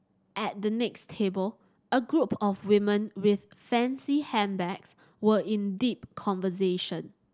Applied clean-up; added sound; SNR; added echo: none; none; none; none.